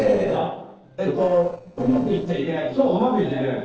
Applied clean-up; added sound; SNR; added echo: neural separator model SepFormer DNS4.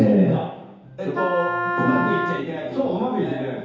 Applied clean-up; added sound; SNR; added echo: none; Wind instrument, woodwind instrument; 3 dB; reverberation time 0.8 s.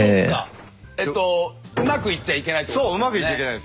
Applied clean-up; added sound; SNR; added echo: none; none; none; none.